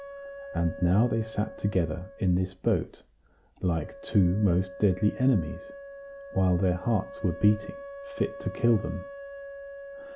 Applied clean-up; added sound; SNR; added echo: none; Wind instrument, woodwind instrument; 15 dB; none.